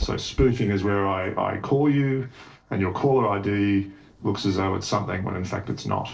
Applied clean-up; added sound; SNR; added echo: neural separator model SepFormer DNS4.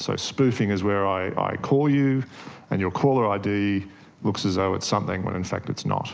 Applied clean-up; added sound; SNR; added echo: none; none; none; none.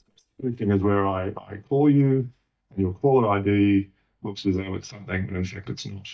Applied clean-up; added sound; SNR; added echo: neural mask model DeepFilterNet 3.